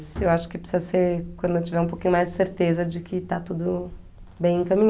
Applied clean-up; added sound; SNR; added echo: none; none; none; none.